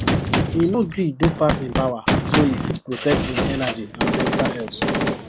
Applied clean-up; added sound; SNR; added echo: none; Gunshot, gunfire; -1 dB; none.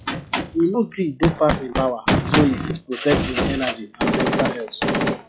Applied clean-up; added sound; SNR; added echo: classical method log-MMSE.